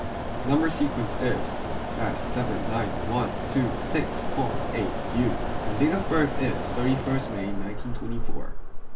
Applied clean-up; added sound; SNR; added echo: none; Mechanisms; -2 dB; reverberation time 0.2 s.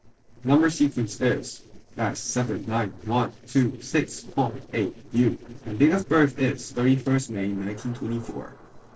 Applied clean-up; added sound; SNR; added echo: neural separator model SepFormer DNS4.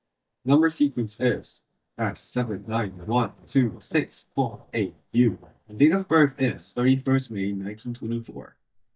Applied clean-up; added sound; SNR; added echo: neural mask model DeepFilterNet 3.